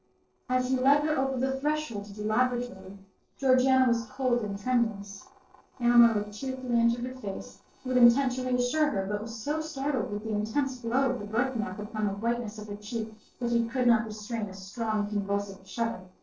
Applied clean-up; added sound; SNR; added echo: neural separator model SepFormer DNS4.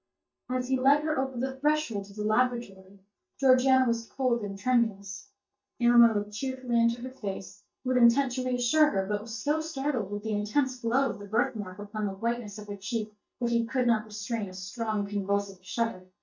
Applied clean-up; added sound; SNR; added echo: neural mask model DeepFilterNet 3.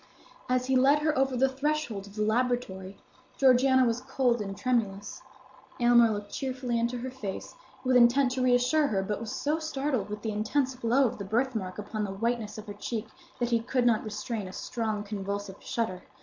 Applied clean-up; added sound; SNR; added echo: none; none; none; none.